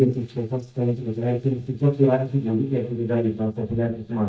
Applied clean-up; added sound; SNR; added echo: neural mask model DeepFilterNet 3.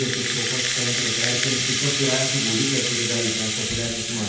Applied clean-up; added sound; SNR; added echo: none; Rattle (instrument); -3 dB; reverberation time 0.8 s.